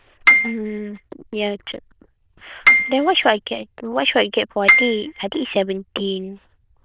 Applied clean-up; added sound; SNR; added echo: neural diffusion model UNIVERSE++.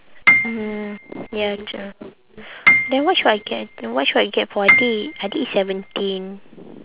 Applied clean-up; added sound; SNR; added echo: none; Piano; -1 dB; none.